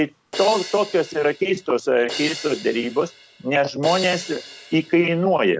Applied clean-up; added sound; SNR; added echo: none; Crash cymbal; 14 dB; none.